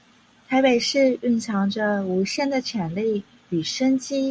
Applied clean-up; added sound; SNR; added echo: none; none; none; none.